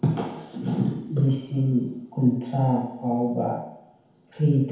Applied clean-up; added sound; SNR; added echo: none; none; none; reverberation time 1.0 s.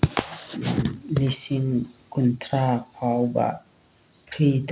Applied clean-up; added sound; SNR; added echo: none; none; none; none.